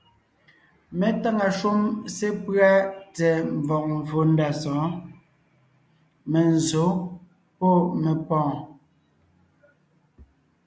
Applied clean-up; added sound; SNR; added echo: none; none; none; none.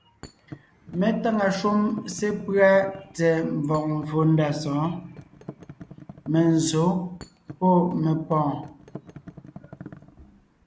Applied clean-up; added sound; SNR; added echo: none; Thump, thud; 20 dB; none.